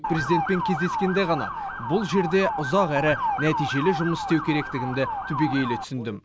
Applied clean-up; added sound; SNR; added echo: none; Motor vehicle (road) / Siren; 4 dB; none.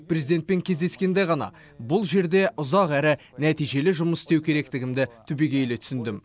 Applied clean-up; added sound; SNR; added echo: none; none; none; none.